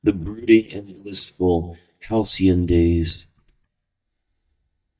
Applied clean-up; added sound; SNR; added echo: neural mask model DeepFilterNet 3.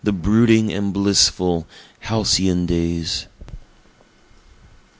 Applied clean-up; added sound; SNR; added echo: none; none; none; none.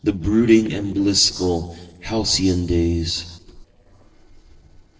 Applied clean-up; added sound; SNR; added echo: neural separator model SepFormer DNS4.